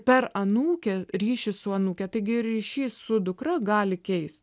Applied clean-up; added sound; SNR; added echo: none; none; none; none.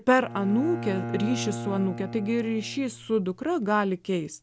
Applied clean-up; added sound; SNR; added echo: none; Bowed string instrument; 10 dB; none.